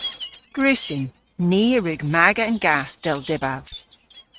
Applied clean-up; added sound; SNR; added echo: neural mask model RNNoise.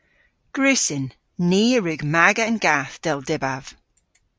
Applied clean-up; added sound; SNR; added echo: none; none; none; none.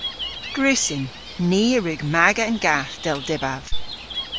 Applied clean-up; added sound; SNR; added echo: none; Gull, seagull; 8 dB; none.